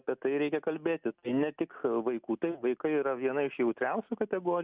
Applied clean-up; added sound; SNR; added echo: none; none; none; none.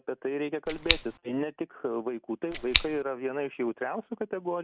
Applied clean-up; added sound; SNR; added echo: none; Scissors; -3 dB; none.